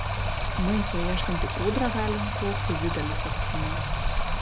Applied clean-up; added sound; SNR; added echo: none; Stream; -4 dB; none.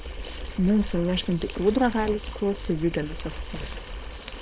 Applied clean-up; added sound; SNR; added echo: neural separator model SepFormer WHAM!.